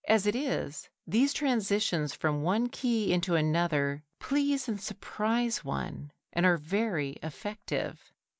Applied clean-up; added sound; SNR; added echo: none; none; none; none.